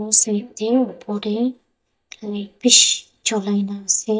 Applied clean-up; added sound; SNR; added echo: neural mask model DeepFilterNet 3.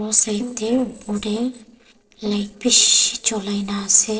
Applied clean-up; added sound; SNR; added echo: neural separator model SepFormer DNS4.